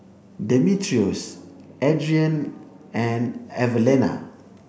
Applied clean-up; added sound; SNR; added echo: none; none; none; none.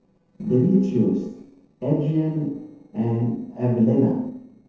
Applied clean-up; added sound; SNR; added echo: neural separator model SepFormer DNS4.